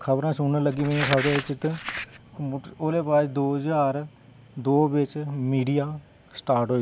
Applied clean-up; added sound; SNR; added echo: none; Crumpling, crinkling; 7 dB; none.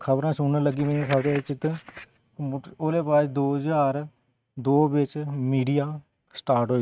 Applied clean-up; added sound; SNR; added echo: neural mask model RNNoise.